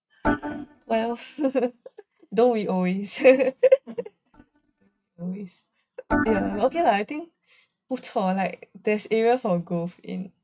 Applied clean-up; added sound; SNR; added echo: neural mask model RNNoise.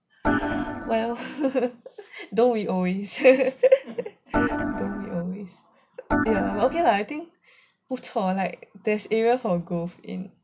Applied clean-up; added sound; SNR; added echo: none; Organ; 1 dB; none.